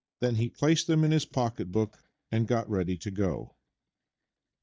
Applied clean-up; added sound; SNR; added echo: neural mask model DeepFilterNet 3.